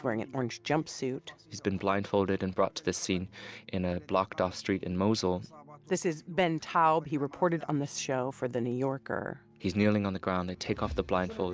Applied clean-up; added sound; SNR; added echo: none; none; none; none.